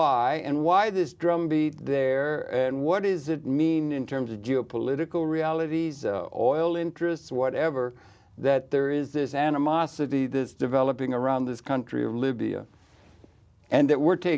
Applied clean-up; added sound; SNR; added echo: none; none; none; none.